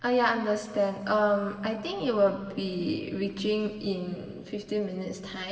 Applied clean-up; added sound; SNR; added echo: none; none; none; reverberation time 2.8 s.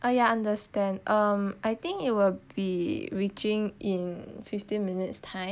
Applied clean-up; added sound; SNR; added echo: none; none; none; none.